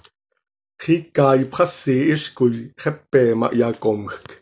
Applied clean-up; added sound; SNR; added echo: none; none; none; none.